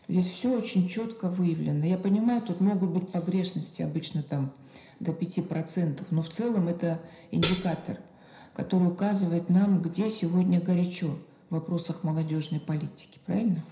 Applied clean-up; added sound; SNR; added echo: none; Hi-hat; 5 dB; reverberation time 0.5 s.